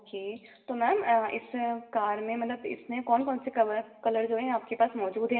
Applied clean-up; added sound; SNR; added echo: none; none; none; reverberation time 0.7 s.